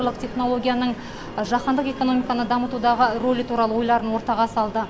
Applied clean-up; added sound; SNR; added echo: none; none; none; none.